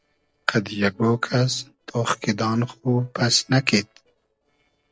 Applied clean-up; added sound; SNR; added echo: neural separator model SepFormer DNS4.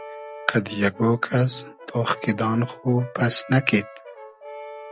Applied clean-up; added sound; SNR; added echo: none; Brass instrument; 17 dB; none.